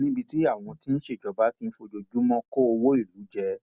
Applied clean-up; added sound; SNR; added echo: none; none; none; none.